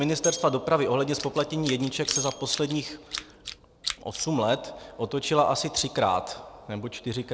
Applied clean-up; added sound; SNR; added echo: none; Bell + Tools; 9 dB; none.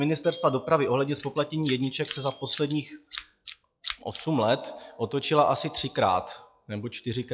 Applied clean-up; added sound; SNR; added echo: classical method log-MMSE.